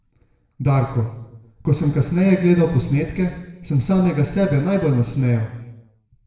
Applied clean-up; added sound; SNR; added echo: none; none; none; reverberation time 1.0 s.